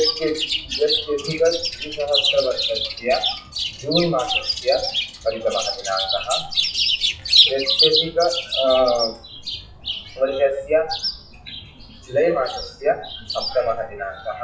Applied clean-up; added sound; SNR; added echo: classical method WPE with log-MMSE.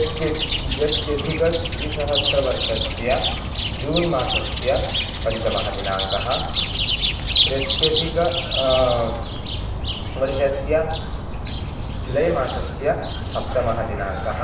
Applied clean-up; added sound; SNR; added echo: none; Chirp, tweet; -1 dB; reverberation time 1.0 s.